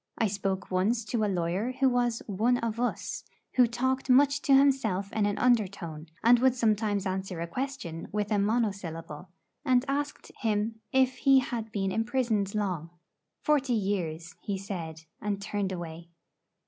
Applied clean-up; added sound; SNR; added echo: none; none; none; none.